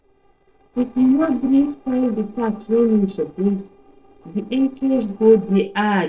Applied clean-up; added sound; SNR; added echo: neural separator model SepFormer DNS4.